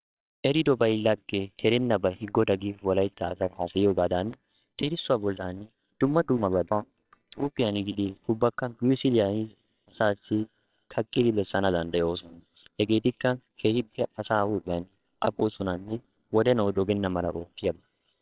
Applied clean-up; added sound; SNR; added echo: neural separator model SepFormer WHAMR!.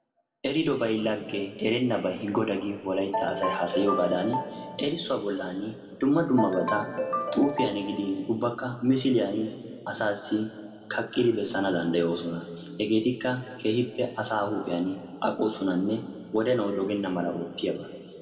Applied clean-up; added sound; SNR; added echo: none; Ringtone; 6 dB; reverberation time 2.1 s.